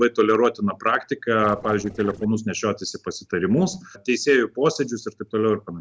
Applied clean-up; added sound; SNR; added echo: neural separator model SepFormer DNS4.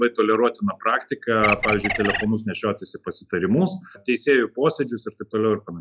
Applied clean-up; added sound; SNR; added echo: classical method log-MMSE.